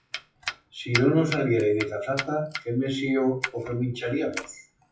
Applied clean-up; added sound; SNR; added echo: classical method WPE with log-MMSE.